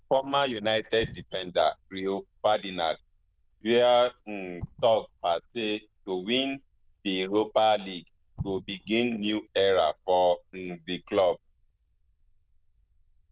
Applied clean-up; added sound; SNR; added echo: neural diffusion model UNIVERSE++.